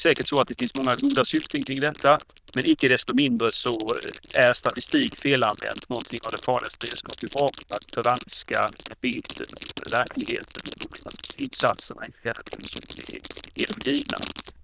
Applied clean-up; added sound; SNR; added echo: neural diffusion model UNIVERSE++.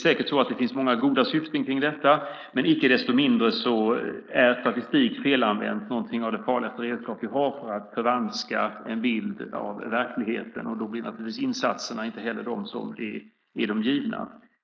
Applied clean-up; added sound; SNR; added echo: neural mask model Resemble Enhance denoiser.